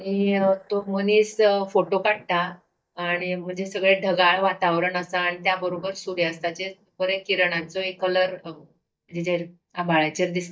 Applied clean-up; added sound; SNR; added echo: neural mask model DeepFilterNet 3.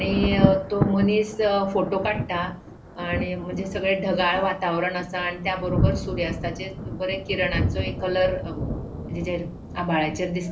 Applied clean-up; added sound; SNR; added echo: none; Thunder; 4 dB; reverberation time 0.3 s.